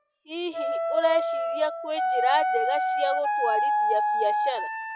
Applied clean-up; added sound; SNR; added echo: classical method log-MMSE.